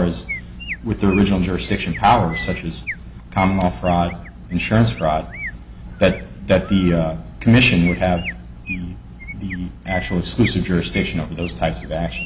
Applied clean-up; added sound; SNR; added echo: none; Chirp, tweet; 15 dB; none.